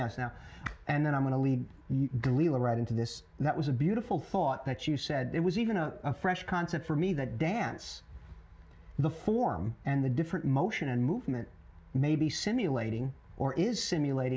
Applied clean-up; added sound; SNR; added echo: none; none; none; none.